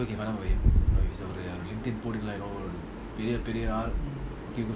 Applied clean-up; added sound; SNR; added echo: none; none; none; none.